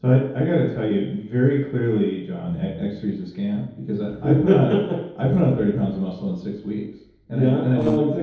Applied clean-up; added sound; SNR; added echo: neural separator model SepFormer DNS4.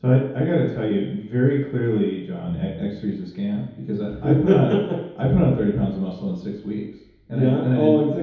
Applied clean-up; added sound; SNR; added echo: none; Piano; 17 dB; reverberation time 2.2 s.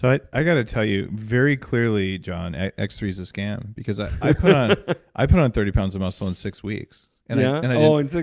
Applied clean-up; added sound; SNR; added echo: none; none; none; none.